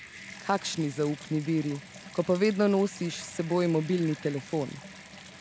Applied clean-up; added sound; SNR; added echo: none; Bathtub (filling or washing) / Water tap, faucet; 17 dB; none.